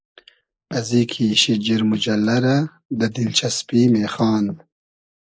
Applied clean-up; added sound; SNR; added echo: neural mask model Resemble Enhance denoiser.